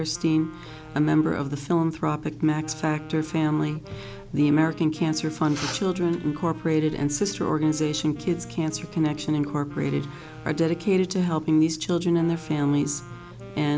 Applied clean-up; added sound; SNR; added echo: none; Wind instrument, woodwind instrument; 20 dB; none.